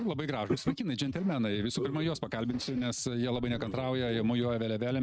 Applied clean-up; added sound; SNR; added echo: neural mask model RNNoise.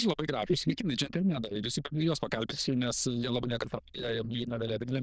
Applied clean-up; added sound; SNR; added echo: neural diffusion model UNIVERSE++.